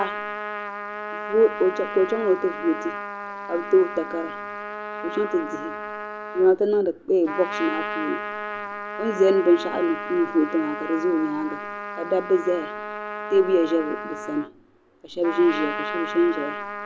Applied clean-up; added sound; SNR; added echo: none; Trumpet; 8 dB; none.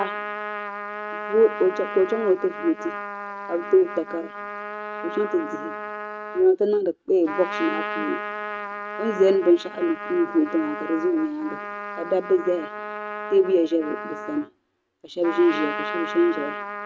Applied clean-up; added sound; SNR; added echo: neural mask model RNNoise.